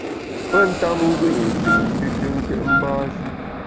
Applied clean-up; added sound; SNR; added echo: none; Wind instrument, woodwind instrument + Aircraft; -1 dB; none.